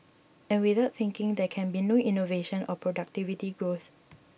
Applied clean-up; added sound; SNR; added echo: none; none; none; none.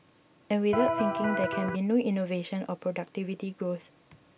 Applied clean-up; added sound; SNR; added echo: none; Electric guitar; -1 dB; none.